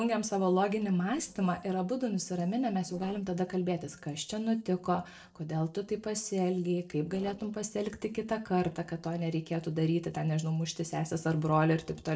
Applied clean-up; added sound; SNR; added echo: neural separator model SepFormer DNS4.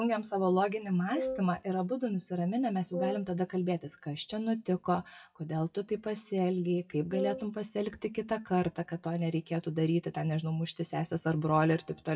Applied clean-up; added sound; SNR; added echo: classical method WPE with log-MMSE.